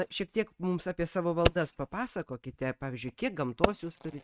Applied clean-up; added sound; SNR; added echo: neural mask model RNNoise.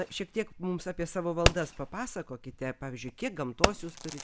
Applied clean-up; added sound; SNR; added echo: none; Fireworks; 0 dB; none.